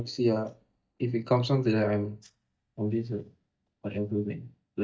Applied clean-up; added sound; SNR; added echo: neural mask model DeepFilterNet 3.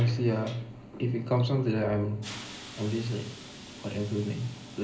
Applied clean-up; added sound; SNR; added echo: none; Hiss; 18 dB; reverberation time 0.5 s.